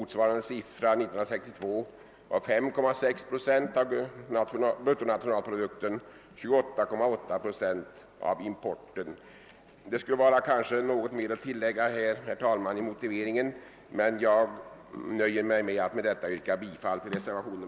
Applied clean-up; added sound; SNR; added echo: none; none; none; none.